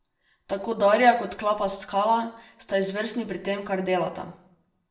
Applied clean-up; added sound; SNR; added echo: none; none; none; reverberation time 0.5 s.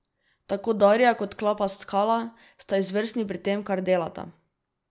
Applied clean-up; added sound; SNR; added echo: none; none; none; none.